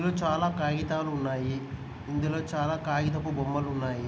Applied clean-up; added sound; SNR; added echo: none; none; none; none.